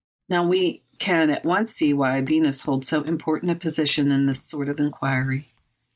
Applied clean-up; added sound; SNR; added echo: neural mask model DeepFilterNet 3.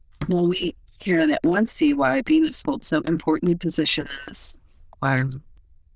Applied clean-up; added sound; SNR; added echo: neural diffusion model UNIVERSE++.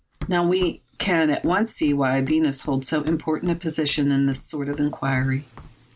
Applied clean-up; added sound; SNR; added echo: none; Run; 19 dB; none.